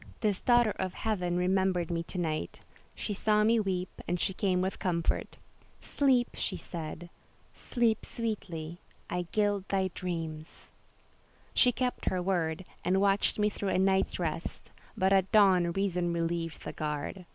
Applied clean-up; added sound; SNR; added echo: none; none; none; none.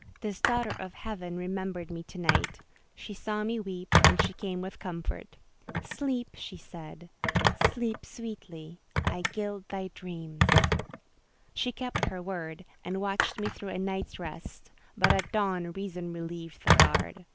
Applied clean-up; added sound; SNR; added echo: none; Telephone; -3 dB; none.